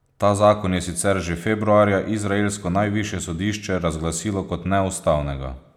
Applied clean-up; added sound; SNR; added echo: none; none; none; none.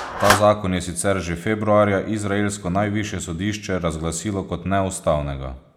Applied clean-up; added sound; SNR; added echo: none; Clapping; 10 dB; none.